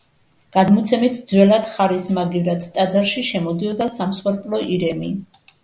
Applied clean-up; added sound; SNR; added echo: none; none; none; none.